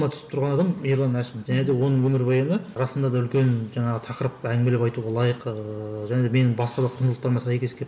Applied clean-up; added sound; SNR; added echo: none; none; none; none.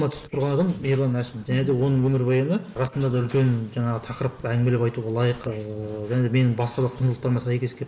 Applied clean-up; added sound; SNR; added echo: neural mask model Resemble Enhance denoiser.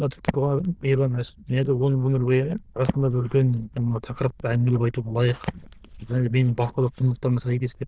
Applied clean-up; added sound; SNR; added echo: neural diffusion model UNIVERSE++.